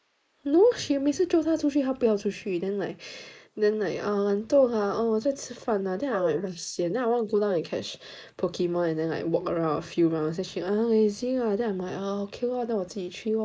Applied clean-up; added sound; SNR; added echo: neural mask model Resemble Enhance denoiser.